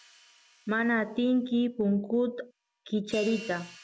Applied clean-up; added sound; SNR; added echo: none; Hi-hat; 19 dB; none.